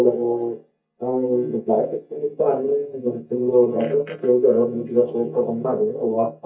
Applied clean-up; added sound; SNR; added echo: neural mask model DeepFilterNet 3.